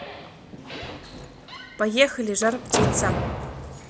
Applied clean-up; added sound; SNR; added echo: none; Slam; 3 dB; none.